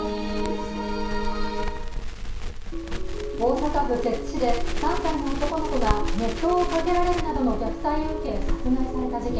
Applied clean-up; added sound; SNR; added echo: none; Crackle; 1 dB; reverberation time 0.6 s.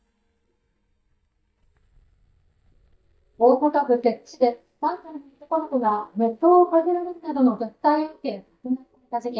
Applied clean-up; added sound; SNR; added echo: neural mask model DeepFilterNet 3.